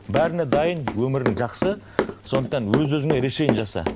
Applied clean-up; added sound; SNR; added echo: none; Run; 4 dB; none.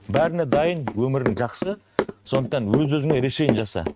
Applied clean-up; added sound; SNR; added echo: neural mask model RNNoise.